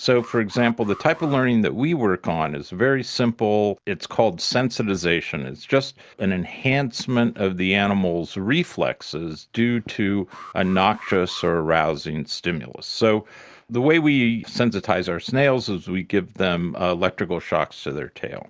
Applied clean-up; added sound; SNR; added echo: none; Alarm; 20 dB; none.